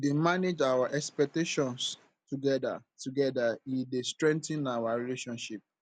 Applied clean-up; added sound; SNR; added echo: none; none; none; none.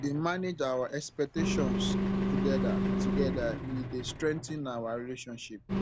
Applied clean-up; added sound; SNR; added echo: none; Engine; -1 dB; none.